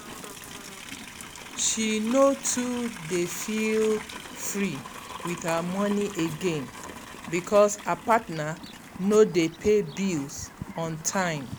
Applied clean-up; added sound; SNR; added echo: none; Livestock, farm animals, working animals; 13 dB; none.